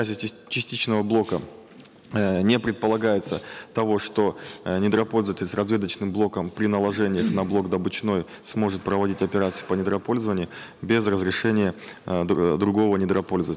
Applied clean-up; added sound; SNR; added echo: none; none; none; none.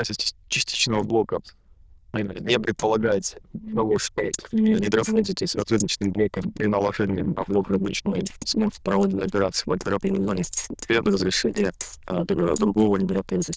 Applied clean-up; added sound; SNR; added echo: neural diffusion model UNIVERSE++.